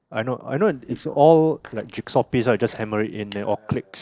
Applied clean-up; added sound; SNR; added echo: neural separator model SepFormer DNS4.